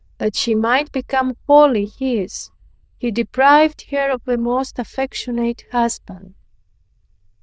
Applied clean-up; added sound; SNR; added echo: neural diffusion model UNIVERSE++.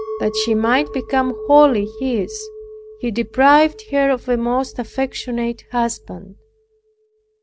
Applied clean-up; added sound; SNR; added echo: none; Chink, clink; 13 dB; none.